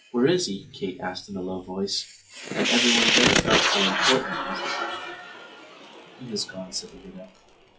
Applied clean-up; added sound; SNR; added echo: classical method WPE with log-MMSE.